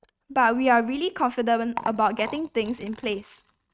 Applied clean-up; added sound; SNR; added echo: neural mask model RNNoise.